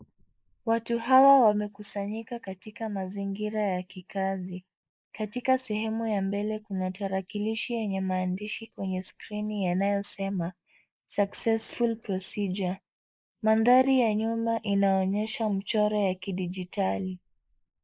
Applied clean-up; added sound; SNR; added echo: neural mask model Resemble Enhance denoiser.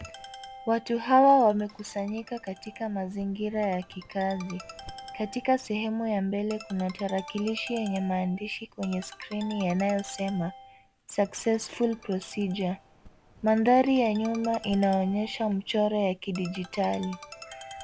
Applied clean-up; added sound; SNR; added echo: none; Ringtone; 18 dB; none.